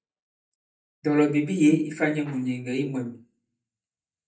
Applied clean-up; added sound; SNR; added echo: neural mask model DeepFilterNet 3.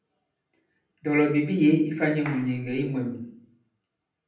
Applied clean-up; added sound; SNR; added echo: none; Clapping; 18 dB; reverberation time 0.6 s.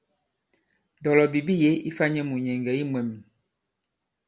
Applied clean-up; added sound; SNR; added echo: none; none; none; none.